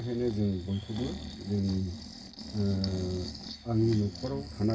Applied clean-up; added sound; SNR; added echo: none; Breathing; 11 dB; reverberation time 0.4 s.